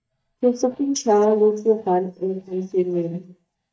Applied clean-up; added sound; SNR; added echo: neural mask model DeepFilterNet 3.